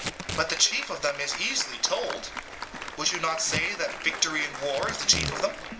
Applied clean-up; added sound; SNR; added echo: none; Packing tape, duct tape / Tearing + Applause; 7 dB; none.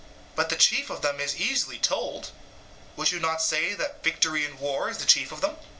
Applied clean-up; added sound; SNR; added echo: none; none; none; none.